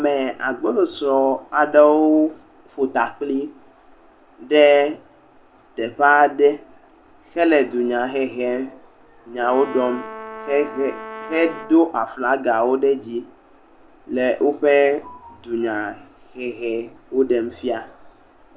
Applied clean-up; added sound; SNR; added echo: none; Brass instrument; 14 dB; none.